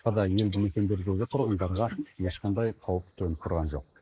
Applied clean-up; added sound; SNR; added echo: neural mask model Resemble Enhance denoiser.